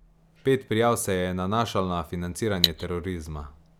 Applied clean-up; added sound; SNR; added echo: none; Cutlery, silverware; 1 dB; none.